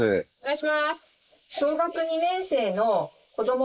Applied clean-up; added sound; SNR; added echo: neural mask model Resemble Enhance denoiser.